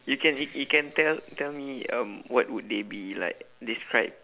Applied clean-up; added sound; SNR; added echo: none; none; none; none.